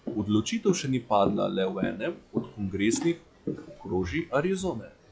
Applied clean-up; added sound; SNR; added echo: classical method log-MMSE.